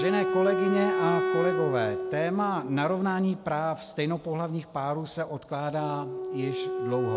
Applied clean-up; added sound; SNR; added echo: none; Wind instrument, woodwind instrument; 2 dB; none.